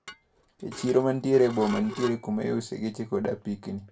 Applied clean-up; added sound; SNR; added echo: none; Dishes, pots, and pans / Glass; 15 dB; reverberation time 0.2 s.